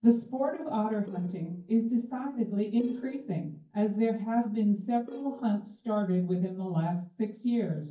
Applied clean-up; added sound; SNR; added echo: neural mask model DeepFilterNet 3.